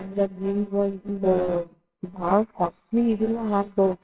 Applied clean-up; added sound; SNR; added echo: neural separator model SepFormer WHAMR!.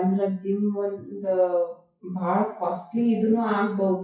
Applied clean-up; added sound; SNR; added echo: classical method WPE with log-MMSE.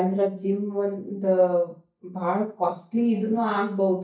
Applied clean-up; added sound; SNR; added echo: neural mask model DeepFilterNet 3.